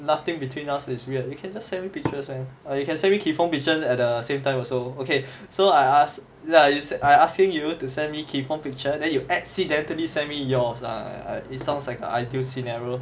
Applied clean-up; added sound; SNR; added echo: none; none; none; none.